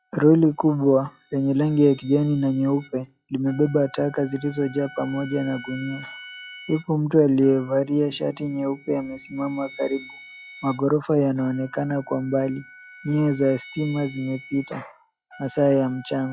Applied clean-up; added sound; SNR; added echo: classical method log-MMSE.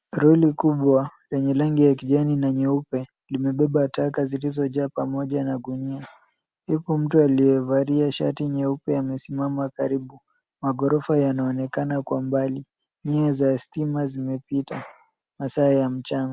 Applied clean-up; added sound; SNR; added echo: none; none; none; none.